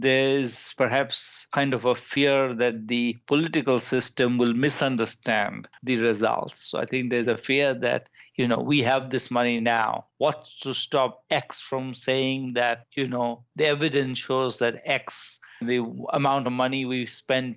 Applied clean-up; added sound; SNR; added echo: neural mask model Resemble Enhance denoiser.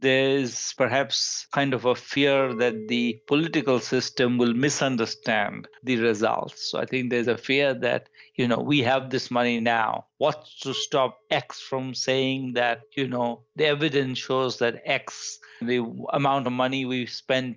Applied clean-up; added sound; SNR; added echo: neural mask model DeepFilterNet 3.